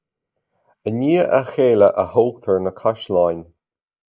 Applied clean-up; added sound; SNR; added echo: neural mask model Resemble Enhance denoiser.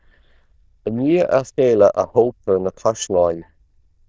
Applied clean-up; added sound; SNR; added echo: neural diffusion model UNIVERSE++.